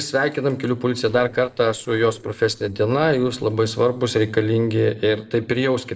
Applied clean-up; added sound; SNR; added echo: neural separator model SepFormer DNS4.